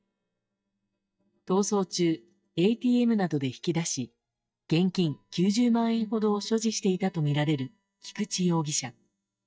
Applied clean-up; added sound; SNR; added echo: neural mask model DeepFilterNet 3.